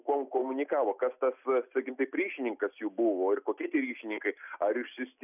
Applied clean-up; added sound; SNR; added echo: none; none; none; none.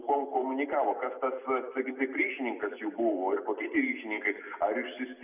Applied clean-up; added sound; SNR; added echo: none; none; none; reverberation time 1.4 s.